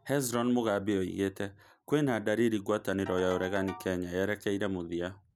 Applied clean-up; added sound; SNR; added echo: none; Ringtone / Keyboard (musical); 17 dB; none.